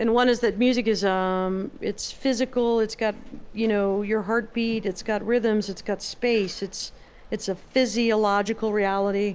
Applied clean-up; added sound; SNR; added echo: none; Rain; 20 dB; none.